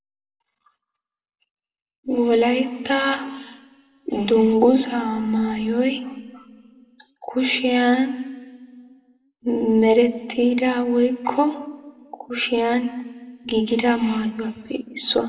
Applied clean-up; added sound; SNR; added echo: none; none; none; reverberation time 1.1 s.